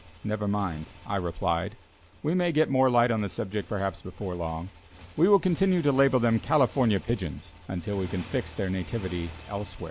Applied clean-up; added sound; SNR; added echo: none; Motorcycle; 20 dB; none.